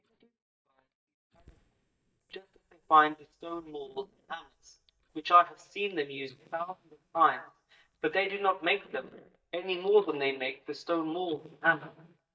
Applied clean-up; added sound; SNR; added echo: neural mask model DeepFilterNet 3.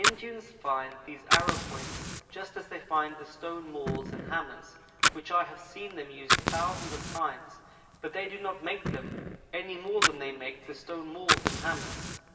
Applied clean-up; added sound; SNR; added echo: none; Fire; -2 dB; reverberation time 2.2 s.